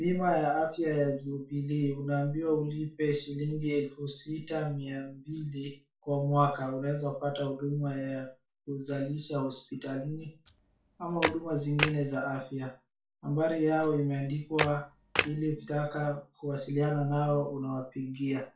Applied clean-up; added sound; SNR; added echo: none; Camera; 3 dB; reverberation time 0.3 s.